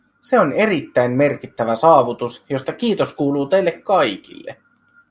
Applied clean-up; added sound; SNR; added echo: none; none; none; none.